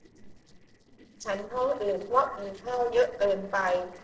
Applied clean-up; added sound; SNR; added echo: neural separator model SepFormer DNS4.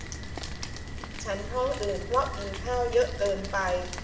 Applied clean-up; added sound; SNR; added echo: none; Rain; 6 dB; reverberation time 0.7 s.